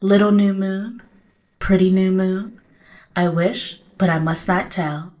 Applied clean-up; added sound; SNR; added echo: neural separator model SepFormer DNS4.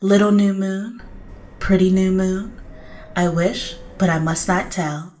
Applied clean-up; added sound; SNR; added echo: none; Subway, metro, underground; 18 dB; reverberation time 0.4 s.